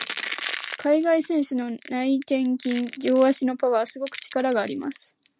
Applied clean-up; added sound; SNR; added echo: none; Crushing; 14 dB; none.